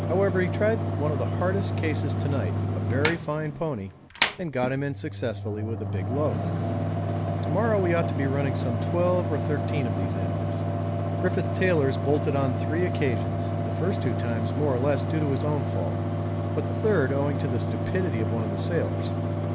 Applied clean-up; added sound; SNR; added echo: none; Mechanical fan; -2 dB; none.